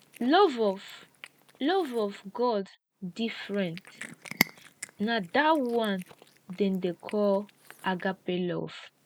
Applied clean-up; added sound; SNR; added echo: none; Cat; 12 dB; none.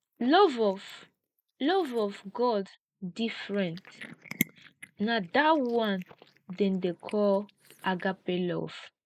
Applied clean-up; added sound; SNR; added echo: neural mask model Resemble Enhance denoiser.